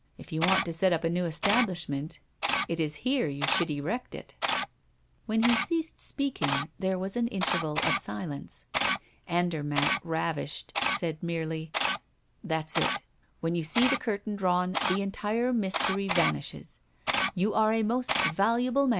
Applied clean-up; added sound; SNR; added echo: none; Camera; 2 dB; none.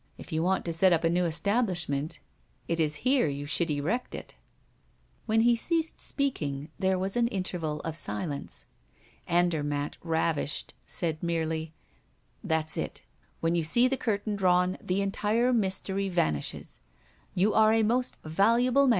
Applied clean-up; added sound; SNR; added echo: none; none; none; none.